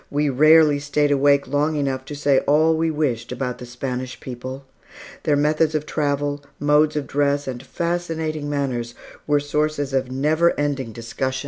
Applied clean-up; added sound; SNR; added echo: none; none; none; none.